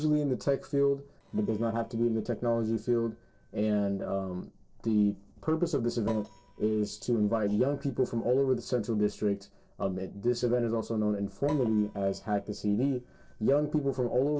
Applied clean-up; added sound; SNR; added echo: neural separator model SepFormer DNS4.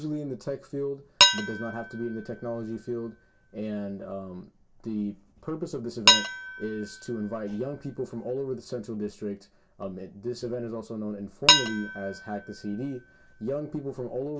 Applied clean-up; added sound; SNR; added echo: none; Dishes, pots, and pans; -5 dB; reverberation time 0.2 s.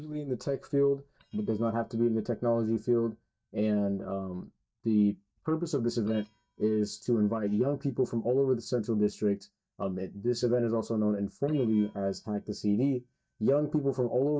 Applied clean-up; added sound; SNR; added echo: neural mask model DeepFilterNet 3.